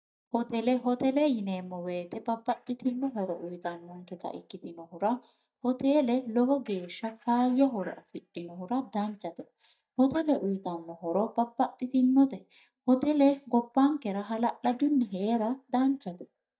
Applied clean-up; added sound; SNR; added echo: neural mask model DeepFilterNet 3.